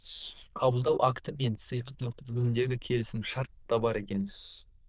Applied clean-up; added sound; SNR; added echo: neural diffusion model UNIVERSE++.